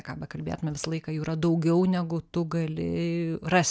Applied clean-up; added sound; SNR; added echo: none; none; none; none.